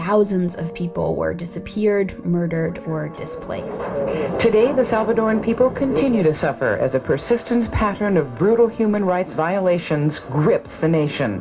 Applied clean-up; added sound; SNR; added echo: none; none; none; reverberation time 0.2 s.